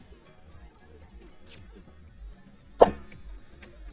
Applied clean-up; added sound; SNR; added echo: neural mask model DeepFilterNet 3.